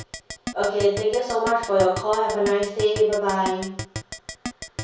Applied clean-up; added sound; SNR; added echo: none; Keyboard (musical); 12 dB; reverberation time 0.6 s.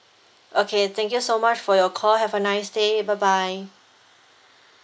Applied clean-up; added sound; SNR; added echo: none; none; none; none.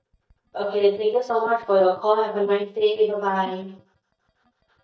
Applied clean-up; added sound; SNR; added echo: neural mask model DeepFilterNet 3.